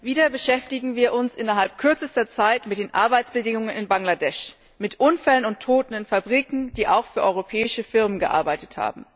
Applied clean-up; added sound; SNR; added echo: none; none; none; none.